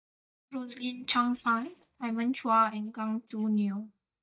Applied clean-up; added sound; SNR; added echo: neural mask model DeepFilterNet 3.